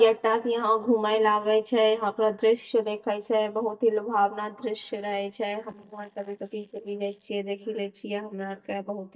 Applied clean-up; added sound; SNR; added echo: neural mask model DeepFilterNet 3.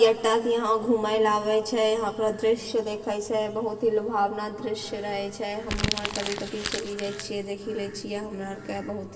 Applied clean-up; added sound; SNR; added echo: none; Crumpling, crinkling; 6 dB; reverberation time 2.5 s.